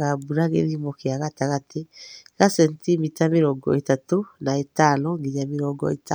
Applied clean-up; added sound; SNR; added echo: none; none; none; none.